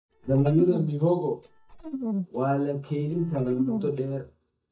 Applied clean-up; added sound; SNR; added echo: neural mask model DeepFilterNet 3.